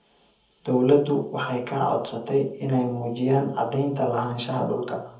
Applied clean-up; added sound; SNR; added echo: none; none; none; reverberation time 0.7 s.